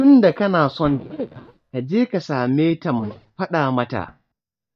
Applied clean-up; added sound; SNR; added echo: neural mask model DeepFilterNet 3.